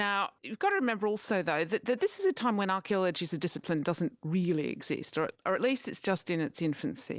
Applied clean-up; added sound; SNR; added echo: none; none; none; none.